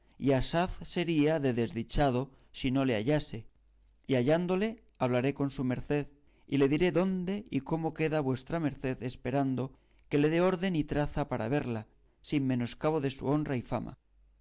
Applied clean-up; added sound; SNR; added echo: none; none; none; none.